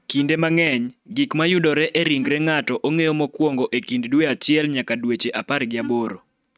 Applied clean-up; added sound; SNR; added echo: neural mask model RNNoise.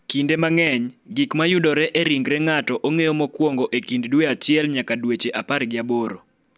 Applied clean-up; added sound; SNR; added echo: none; none; none; none.